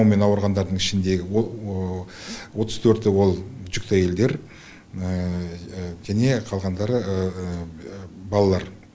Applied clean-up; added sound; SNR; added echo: none; none; none; none.